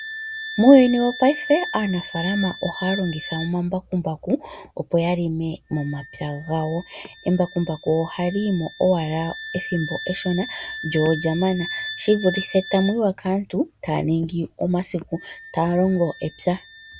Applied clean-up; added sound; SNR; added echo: none; Wind instrument, woodwind instrument; 13 dB; none.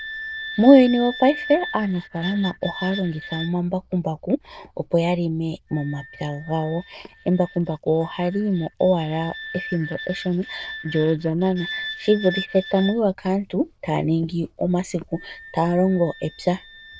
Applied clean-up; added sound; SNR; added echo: neural diffusion model UNIVERSE++.